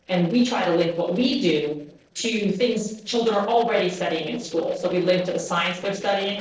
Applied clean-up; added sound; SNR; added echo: neural separator model SepFormer DNS4.